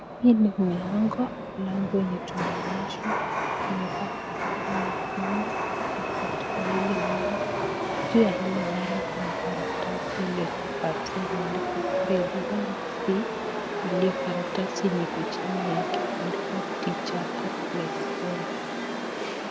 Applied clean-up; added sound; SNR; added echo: none; Chatter / Subway, metro, underground; 0 dB; none.